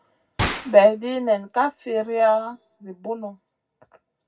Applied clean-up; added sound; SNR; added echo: none; Gunshot, gunfire; 10 dB; reverberation time 0.4 s.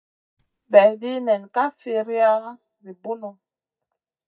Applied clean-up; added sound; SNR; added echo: neural mask model DeepFilterNet 3.